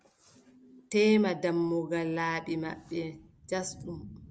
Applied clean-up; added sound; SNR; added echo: none; none; none; none.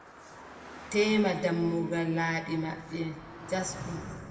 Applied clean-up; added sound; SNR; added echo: none; Car passing by; 16 dB; reverberation time 2.0 s.